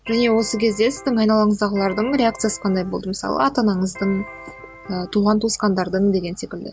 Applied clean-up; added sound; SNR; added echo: none; Electric guitar; 17 dB; none.